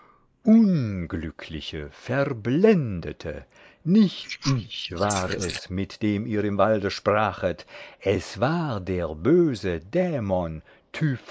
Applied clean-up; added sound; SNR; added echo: neural mask model Resemble Enhance denoiser.